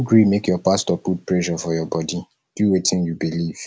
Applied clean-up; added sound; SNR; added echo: none; none; none; none.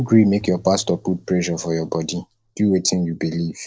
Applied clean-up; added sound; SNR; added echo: neural separator model SepFormer DNS4.